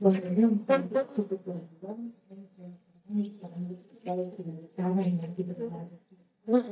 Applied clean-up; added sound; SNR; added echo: neural mask model DeepFilterNet 3.